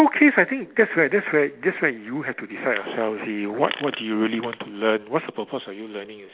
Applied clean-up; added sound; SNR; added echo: none; none; none; none.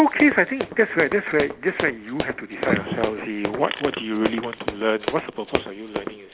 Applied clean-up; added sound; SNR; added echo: none; Run; 7 dB; none.